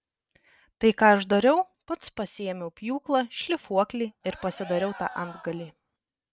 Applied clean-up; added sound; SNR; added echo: neural separator model SepFormer DNS4.